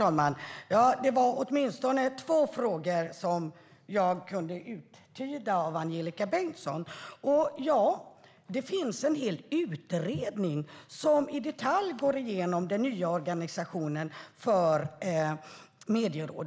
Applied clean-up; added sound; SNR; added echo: none; none; none; none.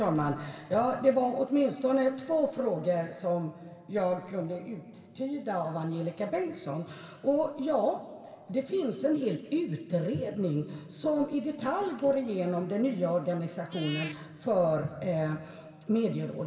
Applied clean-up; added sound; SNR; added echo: none; Meow / Purr; 17 dB; reverberation time 1.8 s.